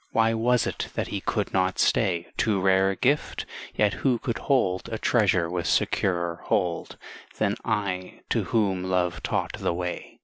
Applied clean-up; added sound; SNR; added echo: none; none; none; none.